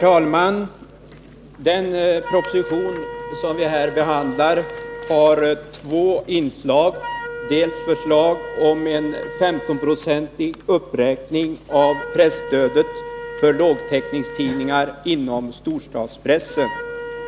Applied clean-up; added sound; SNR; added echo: none; Wind instrument, woodwind instrument; 13 dB; none.